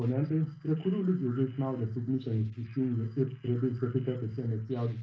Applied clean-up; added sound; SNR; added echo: neural separator model SepFormer DNS4.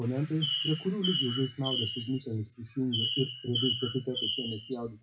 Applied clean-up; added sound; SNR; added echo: classical method WPE with log-MMSE.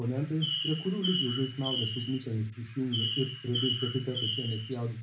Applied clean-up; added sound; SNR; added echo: none; Bird; 3 dB; reverberation time 0.4 s.